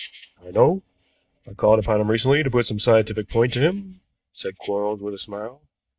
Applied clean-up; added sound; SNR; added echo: neural mask model DeepFilterNet 3.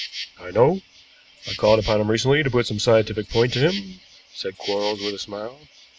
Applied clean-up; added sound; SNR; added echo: none; Insect; 14 dB; none.